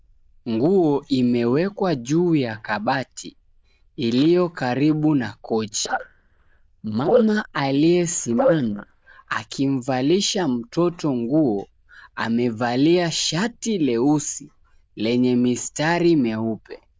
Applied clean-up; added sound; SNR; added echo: neural diffusion model UNIVERSE++.